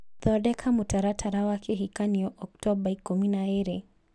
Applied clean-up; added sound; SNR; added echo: none; none; none; none.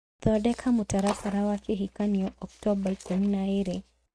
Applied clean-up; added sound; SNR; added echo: neural mask model RNNoise.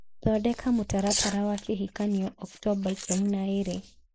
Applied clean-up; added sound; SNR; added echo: neural mask model Resemble Enhance denoiser.